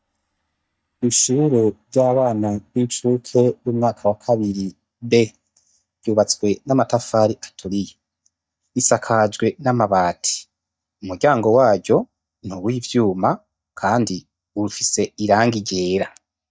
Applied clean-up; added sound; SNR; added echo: neural mask model DeepFilterNet 3.